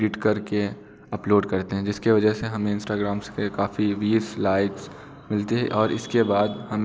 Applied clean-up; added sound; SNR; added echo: none; none; none; none.